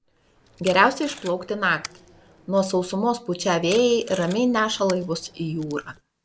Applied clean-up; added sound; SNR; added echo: none; Packing tape, duct tape; 20 dB; none.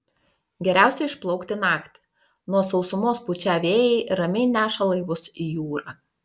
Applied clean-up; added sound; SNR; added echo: none; none; none; none.